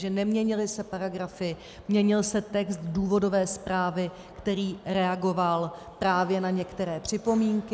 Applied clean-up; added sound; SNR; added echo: none; none; none; none.